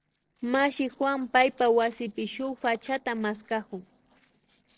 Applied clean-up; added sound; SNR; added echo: neural separator model SepFormer DNS4.